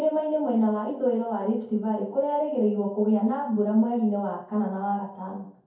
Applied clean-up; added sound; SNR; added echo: none; none; none; reverberation time 0.6 s.